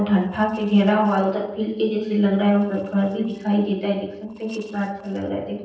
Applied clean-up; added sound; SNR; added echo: neural separator model SepFormer DNS4.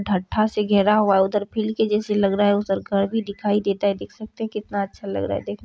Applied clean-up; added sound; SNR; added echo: none; none; none; none.